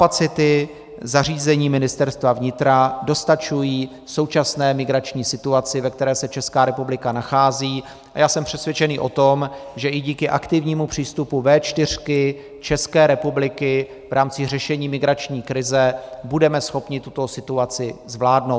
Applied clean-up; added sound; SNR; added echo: none; none; none; none.